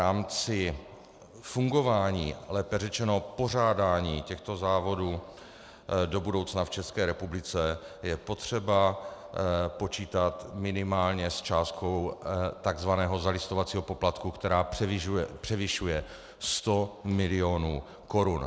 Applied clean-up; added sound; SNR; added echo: none; none; none; none.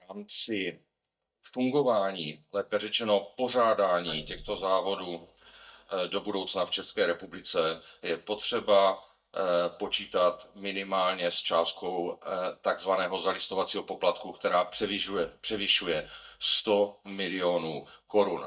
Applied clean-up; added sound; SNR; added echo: neural mask model DeepFilterNet 3.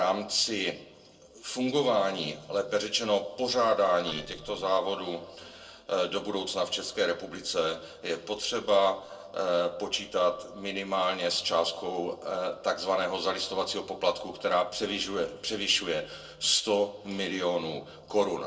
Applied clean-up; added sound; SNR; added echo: neural separator model SepFormer DNS4.